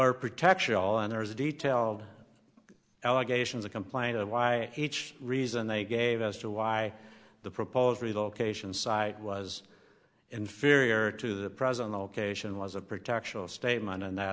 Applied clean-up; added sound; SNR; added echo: none; Wind instrument, woodwind instrument; 18 dB; none.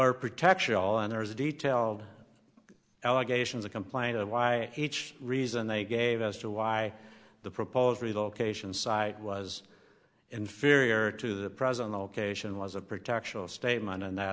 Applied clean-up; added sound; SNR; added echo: none; none; none; none.